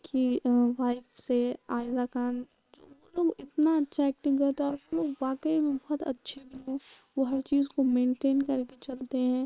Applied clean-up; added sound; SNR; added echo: neural separator model SepFormer WHAM!.